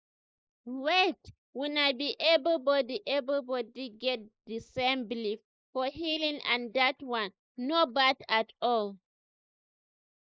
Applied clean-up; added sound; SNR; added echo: neural mask model Resemble Enhance denoiser.